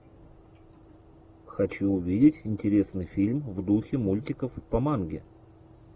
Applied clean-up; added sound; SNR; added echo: none; none; none; none.